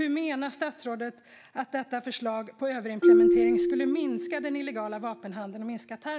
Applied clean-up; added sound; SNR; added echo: none; Marimba, xylophone; -4 dB; none.